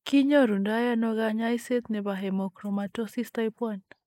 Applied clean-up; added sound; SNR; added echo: neural mask model Resemble Enhance denoiser.